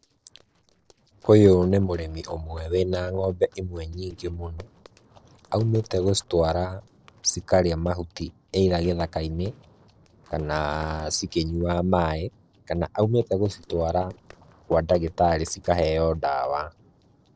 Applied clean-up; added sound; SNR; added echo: neural separator model SepFormer DNS4.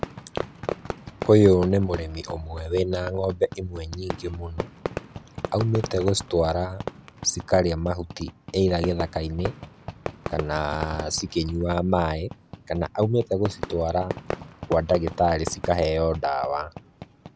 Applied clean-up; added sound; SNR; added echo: none; Fireworks; 11 dB; none.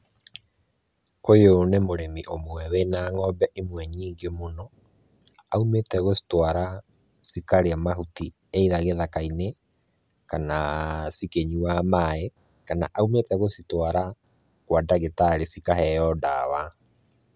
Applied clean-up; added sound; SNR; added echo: none; none; none; none.